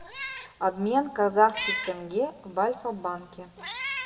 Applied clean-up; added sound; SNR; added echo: none; Meow; 9 dB; reverberation time 1.0 s.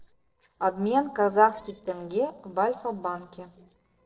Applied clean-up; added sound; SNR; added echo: neural separator model SepFormer DNS4.